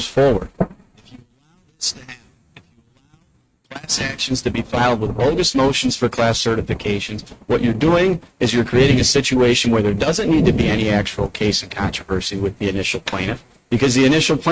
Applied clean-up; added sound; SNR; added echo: neural mask model RNNoise.